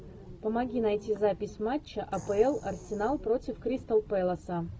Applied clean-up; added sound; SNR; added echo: none; Animal; 20 dB; none.